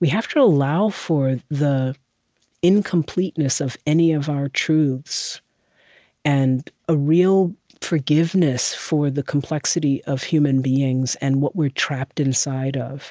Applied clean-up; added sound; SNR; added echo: none; none; none; none.